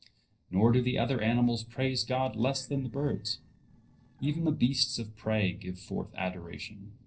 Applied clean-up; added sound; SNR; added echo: neural separator model SepFormer DNS4.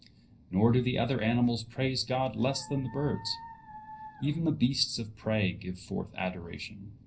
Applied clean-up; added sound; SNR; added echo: none; Dog; 17 dB; reverberation time 0.4 s.